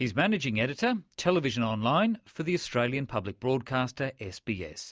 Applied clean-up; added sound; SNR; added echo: none; none; none; none.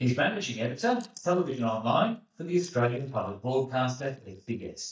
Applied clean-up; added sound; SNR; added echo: neural mask model DeepFilterNet 3.